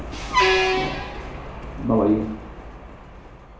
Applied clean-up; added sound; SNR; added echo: none; Truck; -2 dB; reverberation time 0.7 s.